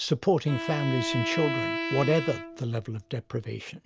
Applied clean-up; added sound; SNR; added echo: none; Bowed string instrument; 6 dB; none.